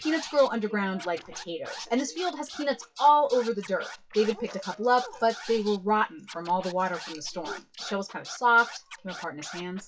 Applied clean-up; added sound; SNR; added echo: classical method WPE with log-MMSE.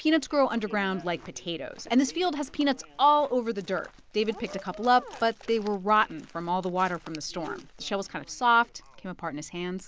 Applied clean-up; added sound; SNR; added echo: none; none; none; none.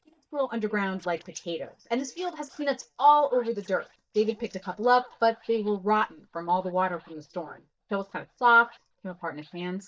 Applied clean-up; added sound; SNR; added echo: neural mask model DeepFilterNet 3.